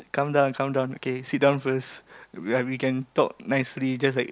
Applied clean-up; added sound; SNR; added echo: none; none; none; none.